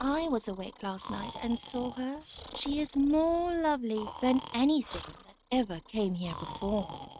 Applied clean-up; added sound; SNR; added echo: neural mask model RNNoise.